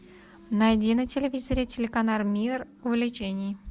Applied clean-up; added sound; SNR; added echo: none; none; none; none.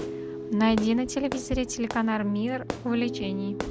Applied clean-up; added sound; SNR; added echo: none; Fireworks + Piano; 8 dB; none.